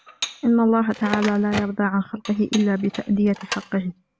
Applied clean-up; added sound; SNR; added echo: none; Crackle + Dishes, pots, and pans; 13 dB; none.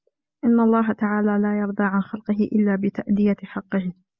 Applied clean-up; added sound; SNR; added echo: none; none; none; none.